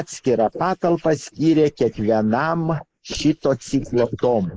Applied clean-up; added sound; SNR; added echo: neural mask model Resemble Enhance denoiser.